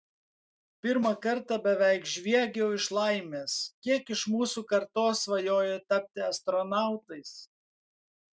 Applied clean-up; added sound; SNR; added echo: neural mask model RNNoise.